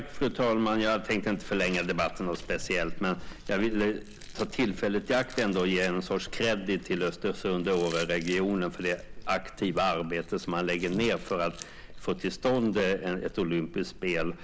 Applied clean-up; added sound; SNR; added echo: none; Chewing, mastication; 13 dB; none.